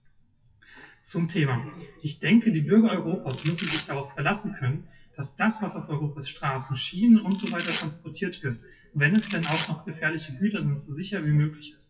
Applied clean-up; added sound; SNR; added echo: classical method WPE with log-MMSE.